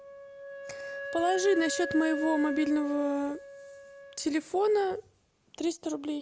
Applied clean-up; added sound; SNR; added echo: none; Wind instrument, woodwind instrument; 11 dB; none.